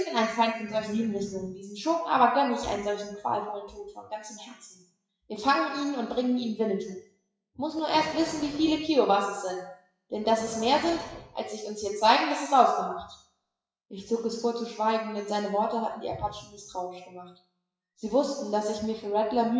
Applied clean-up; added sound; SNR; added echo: classical method WPE with log-MMSE.